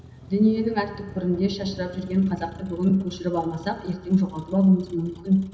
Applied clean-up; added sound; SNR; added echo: none; Motor vehicle (road); 18 dB; reverberation time 0.9 s.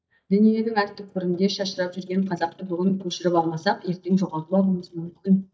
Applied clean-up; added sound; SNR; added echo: neural mask model DeepFilterNet 3.